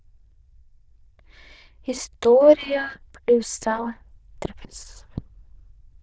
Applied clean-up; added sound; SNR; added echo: neural diffusion model UNIVERSE++.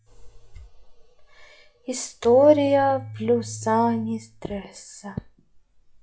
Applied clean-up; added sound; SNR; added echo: classical method log-MMSE.